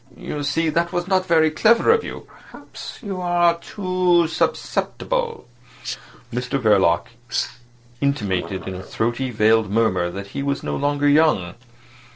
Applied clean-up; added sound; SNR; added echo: neural separator model SepFormer DNS4.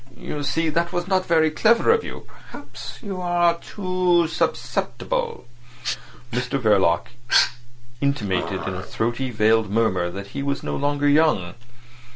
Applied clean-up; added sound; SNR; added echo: none; Dog; 9 dB; none.